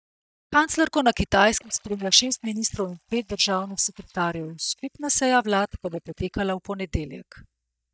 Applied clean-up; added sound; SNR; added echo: neural mask model DeepFilterNet 3.